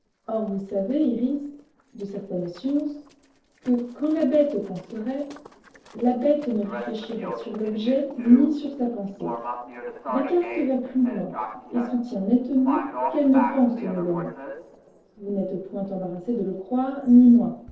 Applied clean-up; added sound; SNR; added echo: neural separator model SepFormer DNS4.